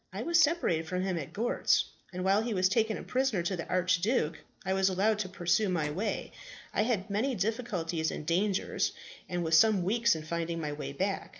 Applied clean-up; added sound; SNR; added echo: neural separator model SepFormer DNS4.